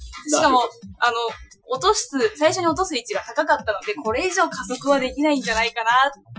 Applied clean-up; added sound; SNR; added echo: classical method Wiener filter.